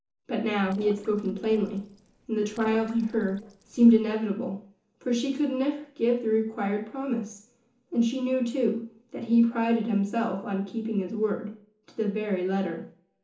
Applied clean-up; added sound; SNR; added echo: neural separator model SepFormer DNS4.